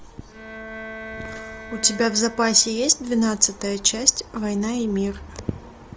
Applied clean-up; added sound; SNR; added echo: none; Bowed string instrument; 15 dB; none.